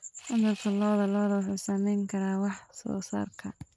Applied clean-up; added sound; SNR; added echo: neural mask model RNNoise.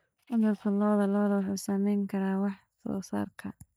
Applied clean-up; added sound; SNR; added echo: neural mask model DeepFilterNet 3.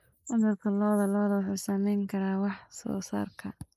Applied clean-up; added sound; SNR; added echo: neural mask model Resemble Enhance denoiser.